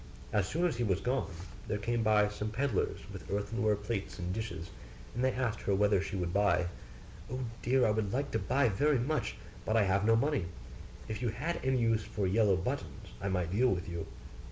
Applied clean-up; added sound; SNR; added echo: none; none; none; none.